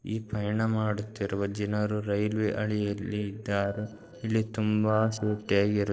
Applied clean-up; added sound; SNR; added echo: neural separator model SepFormer DNS4.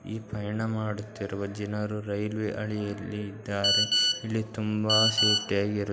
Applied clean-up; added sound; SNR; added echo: none; Telephone; -3 dB; none.